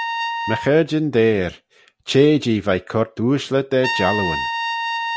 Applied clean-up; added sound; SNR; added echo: none; Trumpet; 8 dB; none.